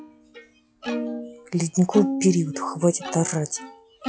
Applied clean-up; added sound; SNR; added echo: classical method log-MMSE.